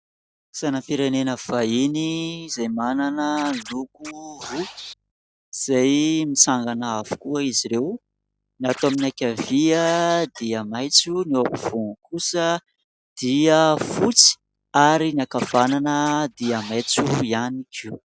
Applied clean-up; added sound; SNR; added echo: none; Scratching (performance technique); 19 dB; none.